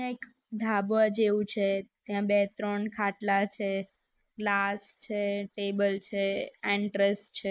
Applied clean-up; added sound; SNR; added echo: neural mask model Resemble Enhance denoiser.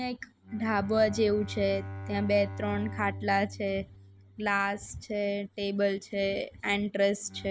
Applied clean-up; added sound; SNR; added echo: none; Bowed string instrument; 13 dB; none.